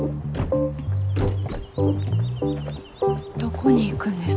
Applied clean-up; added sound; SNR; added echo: none; none; none; none.